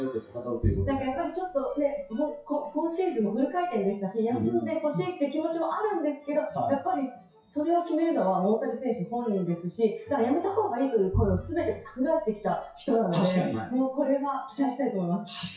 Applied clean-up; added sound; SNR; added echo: classical method WPE with log-MMSE.